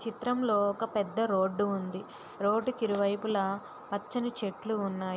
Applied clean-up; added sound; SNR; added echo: none; none; none; none.